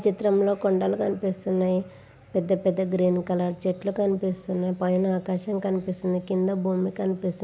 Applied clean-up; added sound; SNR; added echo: none; none; none; none.